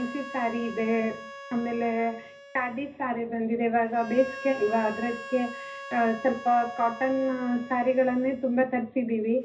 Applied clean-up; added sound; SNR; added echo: none; Harmonica; 15 dB; reverberation time 0.4 s.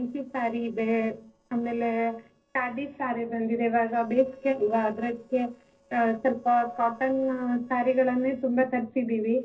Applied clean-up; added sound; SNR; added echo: neural separator model SepFormer DNS4.